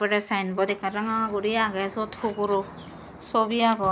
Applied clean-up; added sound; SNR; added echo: none; Sliding door; 18 dB; none.